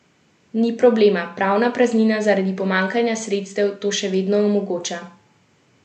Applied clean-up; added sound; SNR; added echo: none; none; none; none.